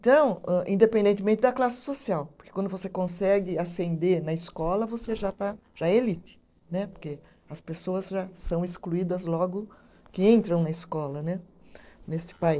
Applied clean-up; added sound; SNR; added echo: neural separator model SepFormer DNS4.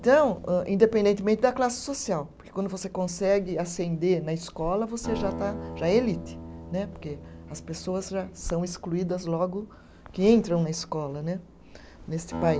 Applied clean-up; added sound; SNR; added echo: none; Acoustic guitar; 15 dB; none.